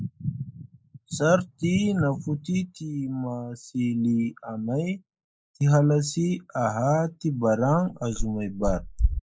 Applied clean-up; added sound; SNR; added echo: neural mask model Resemble Enhance denoiser.